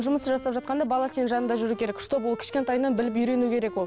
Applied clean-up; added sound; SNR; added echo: none; Wind instrument, woodwind instrument; 16 dB; none.